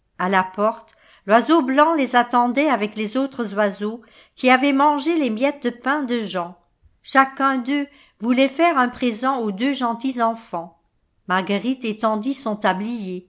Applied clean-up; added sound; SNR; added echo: none; none; none; none.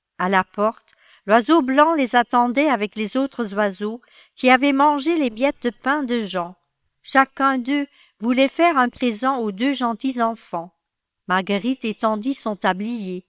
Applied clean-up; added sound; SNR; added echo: neural separator model SepFormer WHAM!.